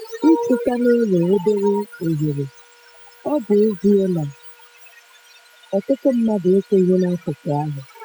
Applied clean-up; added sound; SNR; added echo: classical method spectral subtraction.